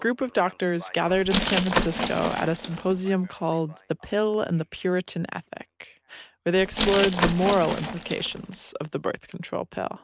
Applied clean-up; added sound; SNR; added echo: none; Glass; 2 dB; none.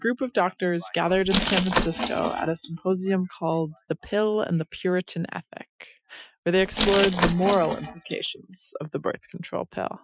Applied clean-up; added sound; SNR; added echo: classical method Wiener filter.